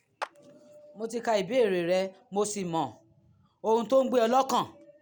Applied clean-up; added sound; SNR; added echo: none; Clapping; 17 dB; none.